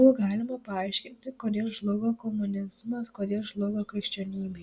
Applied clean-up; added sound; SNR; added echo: none; none; none; none.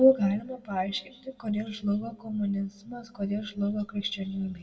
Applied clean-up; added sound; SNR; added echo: none; none; none; reverberation time 0.9 s.